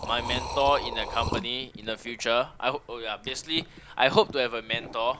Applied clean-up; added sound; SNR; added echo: none; Liquid; 10 dB; none.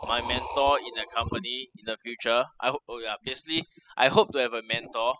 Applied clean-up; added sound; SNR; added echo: classical method spectral subtraction.